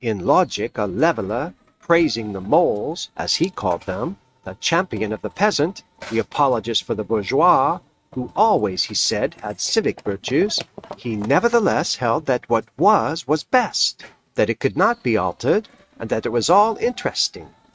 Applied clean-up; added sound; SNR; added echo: neural mask model RNNoise.